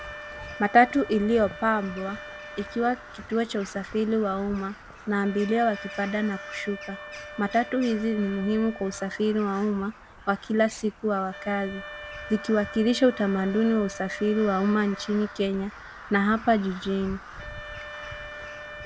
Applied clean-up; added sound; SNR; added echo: none; Wind instrument, woodwind instrument + Crow; 14 dB; none.